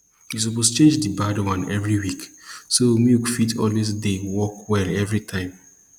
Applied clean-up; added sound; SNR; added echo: none; none; none; none.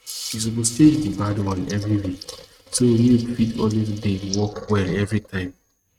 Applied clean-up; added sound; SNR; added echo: neural mask model RNNoise.